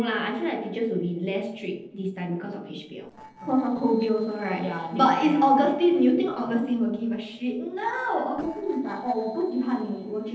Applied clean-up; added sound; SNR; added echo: neural separator model SepFormer DNS4.